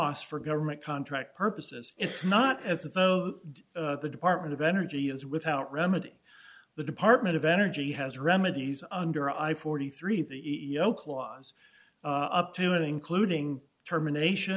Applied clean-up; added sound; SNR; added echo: none; none; none; none.